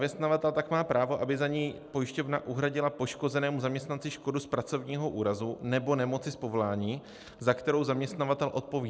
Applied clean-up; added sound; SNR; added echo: none; none; none; none.